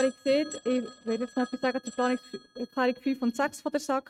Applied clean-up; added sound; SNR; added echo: neural mask model RNNoise.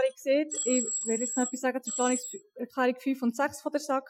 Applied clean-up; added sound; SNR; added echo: classical method Wiener filter.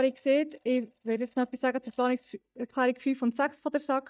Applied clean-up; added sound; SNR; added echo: neural mask model DeepFilterNet 3.